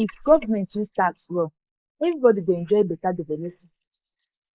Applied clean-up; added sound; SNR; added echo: neural mask model Resemble Enhance denoiser.